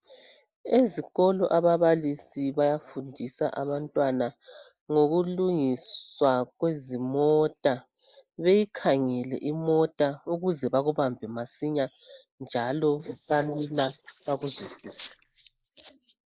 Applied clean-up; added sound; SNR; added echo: neural mask model Resemble Enhance denoiser.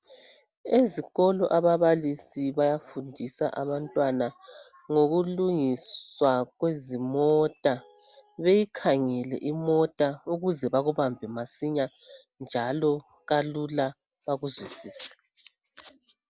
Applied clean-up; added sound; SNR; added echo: none; none; none; none.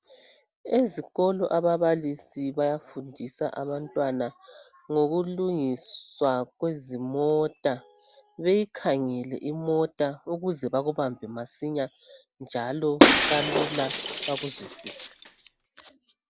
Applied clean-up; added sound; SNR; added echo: none; Shatter; -4 dB; none.